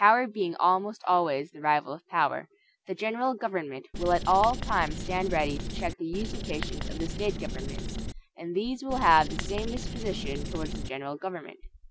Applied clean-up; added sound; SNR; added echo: none; Writing; 5 dB; none.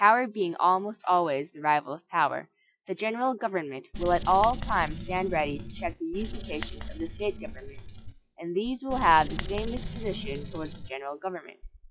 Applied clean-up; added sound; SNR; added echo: classical method log-MMSE.